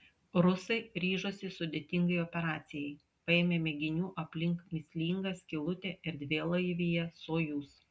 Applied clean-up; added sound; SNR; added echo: none; none; none; none.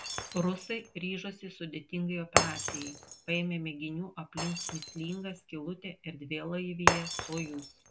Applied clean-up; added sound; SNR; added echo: none; Shatter; -1 dB; none.